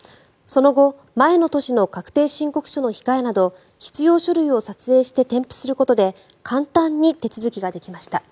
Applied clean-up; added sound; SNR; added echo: none; none; none; none.